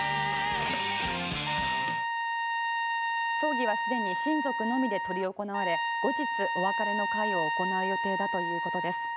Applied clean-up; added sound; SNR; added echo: none; Trumpet; -2 dB; none.